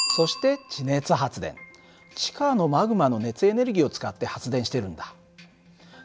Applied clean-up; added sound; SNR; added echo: none; Bicycle bell; 13 dB; none.